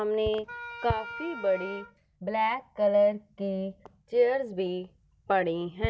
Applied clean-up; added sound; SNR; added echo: none; Wind instrument, woodwind instrument; 12 dB; none.